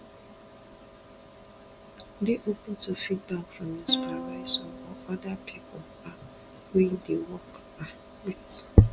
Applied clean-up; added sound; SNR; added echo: none; Plucked string instrument; 11 dB; none.